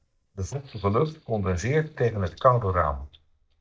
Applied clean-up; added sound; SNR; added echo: neural mask model DeepFilterNet 3.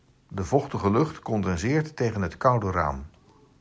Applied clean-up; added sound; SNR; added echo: none; none; none; none.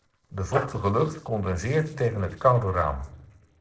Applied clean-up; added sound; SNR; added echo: neural separator model SepFormer DNS4.